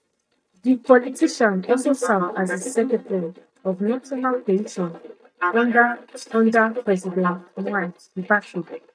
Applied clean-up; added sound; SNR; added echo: neural mask model DeepFilterNet 3.